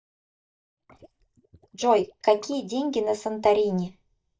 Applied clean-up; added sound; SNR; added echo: neural mask model DeepFilterNet 3.